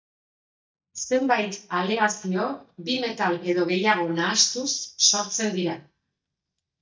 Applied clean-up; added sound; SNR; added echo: neural mask model DeepFilterNet 3.